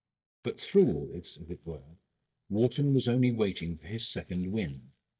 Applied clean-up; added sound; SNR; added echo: neural mask model DeepFilterNet 3.